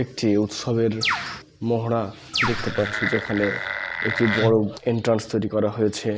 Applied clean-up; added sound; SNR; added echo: none; Wood + Bird; 3 dB; none.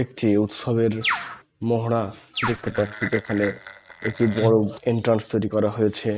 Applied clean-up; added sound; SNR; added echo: neural mask model RNNoise.